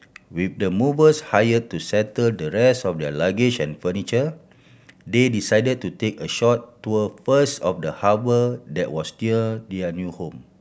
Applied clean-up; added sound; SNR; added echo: none; none; none; none.